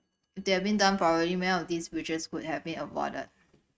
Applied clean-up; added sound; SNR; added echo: neural mask model RNNoise.